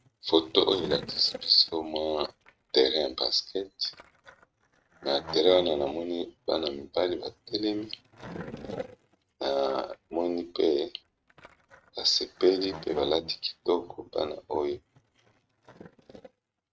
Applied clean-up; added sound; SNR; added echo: neural mask model RNNoise.